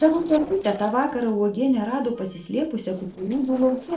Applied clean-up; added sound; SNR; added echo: neural separator model SepFormer DNS4.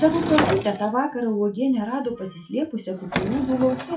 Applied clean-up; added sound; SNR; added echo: classical method WPE with log-MMSE.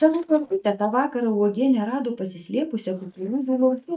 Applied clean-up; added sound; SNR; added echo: neural mask model DeepFilterNet 3.